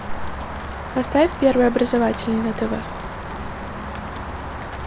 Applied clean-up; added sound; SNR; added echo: none; Rain; 8 dB; none.